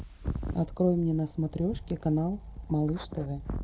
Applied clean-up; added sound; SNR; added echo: none; none; none; none.